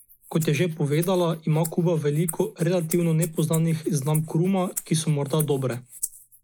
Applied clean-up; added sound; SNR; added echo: neural mask model Resemble Enhance denoiser.